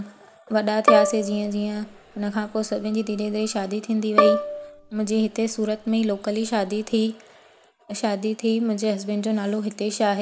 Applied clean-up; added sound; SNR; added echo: none; Bowed string instrument; 2 dB; none.